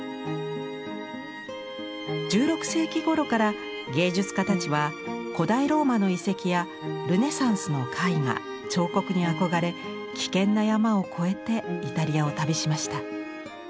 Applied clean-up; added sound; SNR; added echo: none; none; none; none.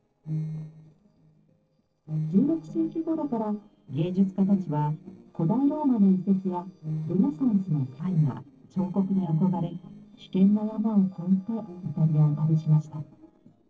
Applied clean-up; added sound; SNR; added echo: neural separator model SepFormer DNS4.